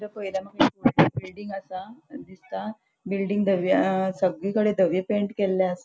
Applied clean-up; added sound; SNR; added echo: none; none; none; none.